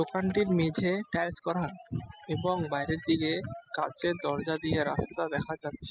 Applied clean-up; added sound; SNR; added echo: classical method spectral subtraction.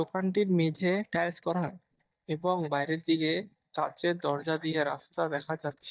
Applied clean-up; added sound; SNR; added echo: neural mask model DeepFilterNet 3.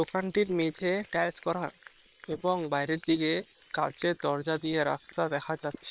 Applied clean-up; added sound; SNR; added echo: neural separator model SepFormer WHAM!.